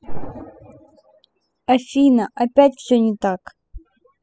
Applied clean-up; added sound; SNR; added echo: classical method spectral subtraction.